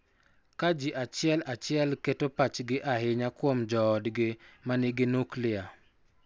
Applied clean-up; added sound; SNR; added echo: none; none; none; none.